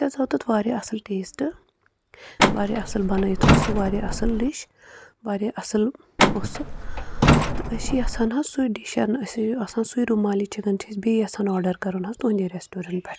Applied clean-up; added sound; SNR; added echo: none; Truck; -4 dB; none.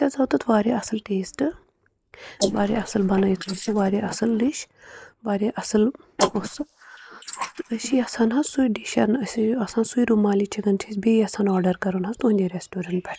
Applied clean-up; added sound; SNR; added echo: neural mask model Resemble Enhance denoiser.